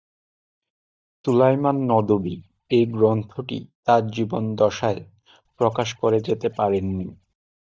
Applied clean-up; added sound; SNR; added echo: neural mask model DeepFilterNet 3.